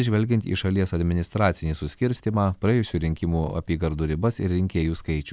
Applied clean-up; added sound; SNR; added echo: none; none; none; none.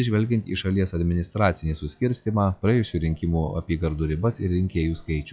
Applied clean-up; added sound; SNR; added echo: classical method log-MMSE.